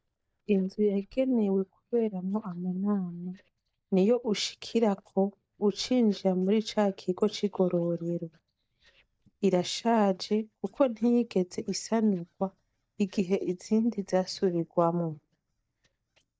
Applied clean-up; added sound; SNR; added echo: neural mask model DeepFilterNet 3.